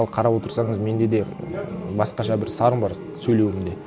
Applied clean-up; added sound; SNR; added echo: none; none; none; none.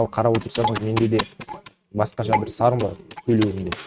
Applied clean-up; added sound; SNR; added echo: neural mask model RNNoise.